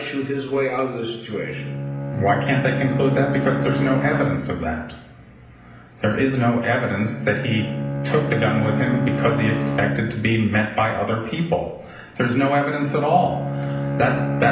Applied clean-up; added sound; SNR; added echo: none; Bowed string instrument; 4 dB; reverberation time 0.8 s.